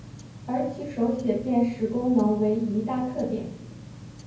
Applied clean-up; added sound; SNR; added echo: none; Tick-tock; 16 dB; reverberation time 0.9 s.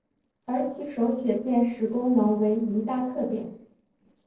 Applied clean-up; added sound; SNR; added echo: neural separator model SepFormer DNS4.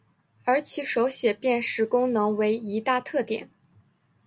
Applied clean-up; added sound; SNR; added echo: none; none; none; none.